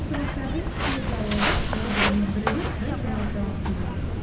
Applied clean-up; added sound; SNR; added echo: none; Walk, footsteps; -4 dB; reverberation time 0.7 s.